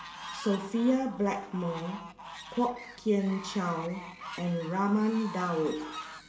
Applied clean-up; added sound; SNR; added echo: none; Fowl; 13 dB; reverberation time 0.7 s.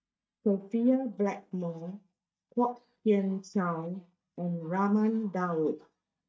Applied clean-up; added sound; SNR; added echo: neural mask model DeepFilterNet 3.